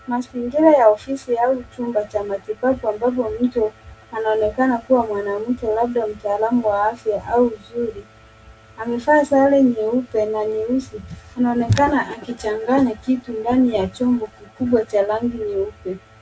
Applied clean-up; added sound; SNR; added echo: none; none; none; none.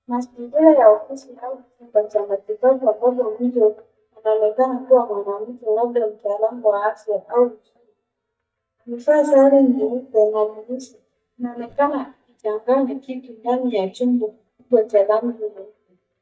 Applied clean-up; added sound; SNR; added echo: neural mask model DeepFilterNet 3.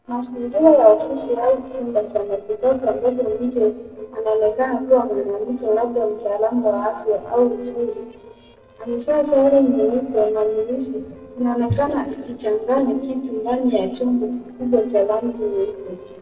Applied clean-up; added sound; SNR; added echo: neural separator model SepFormer DNS4.